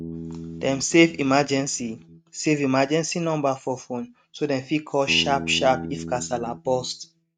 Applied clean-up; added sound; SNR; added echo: neural mask model RNNoise.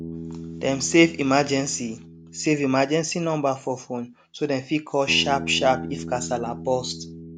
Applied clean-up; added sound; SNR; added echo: none; Bass guitar; 12 dB; none.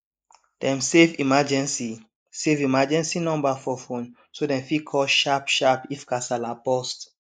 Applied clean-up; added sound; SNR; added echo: neural mask model Resemble Enhance denoiser.